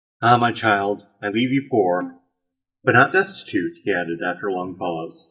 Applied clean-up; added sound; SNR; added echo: neural mask model DeepFilterNet 3.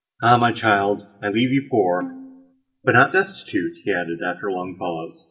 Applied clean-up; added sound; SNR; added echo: none; Bowed string instrument; 18 dB; reverberation time 0.5 s.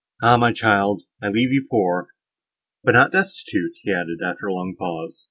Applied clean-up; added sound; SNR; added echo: none; none; none; none.